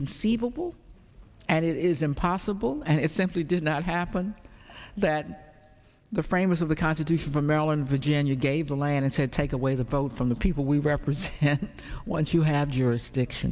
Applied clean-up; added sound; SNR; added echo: none; none; none; none.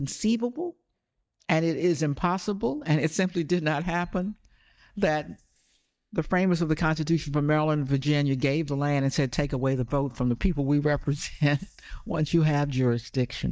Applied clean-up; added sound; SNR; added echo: neural mask model DeepFilterNet 3.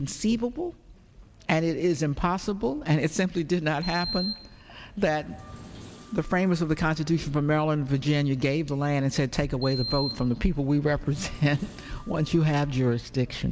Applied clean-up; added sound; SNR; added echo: none; Sliding door; 15 dB; none.